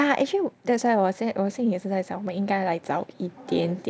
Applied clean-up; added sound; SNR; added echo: none; none; none; none.